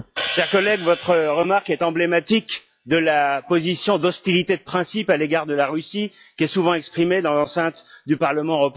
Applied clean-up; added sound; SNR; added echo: classical method log-MMSE.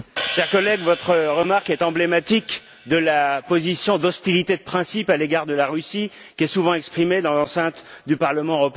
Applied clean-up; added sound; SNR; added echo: none; Hi-hat; 12 dB; none.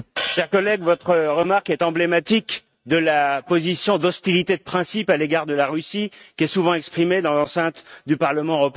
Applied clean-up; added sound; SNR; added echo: neural mask model RNNoise.